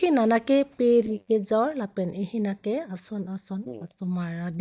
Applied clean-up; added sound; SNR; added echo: neural mask model DeepFilterNet 3.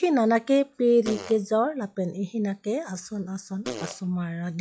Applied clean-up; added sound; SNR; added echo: classical method log-MMSE.